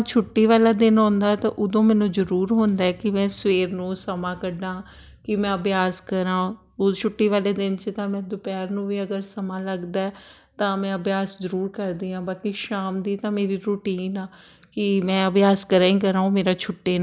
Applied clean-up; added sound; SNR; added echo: none; none; none; none.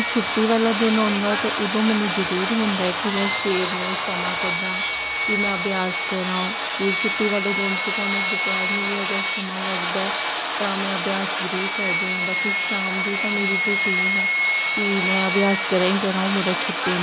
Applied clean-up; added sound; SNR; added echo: none; Sawing; -1 dB; none.